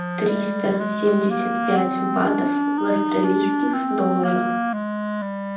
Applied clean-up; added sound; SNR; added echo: none; Wind instrument, woodwind instrument; 0 dB; reverberation time 0.6 s.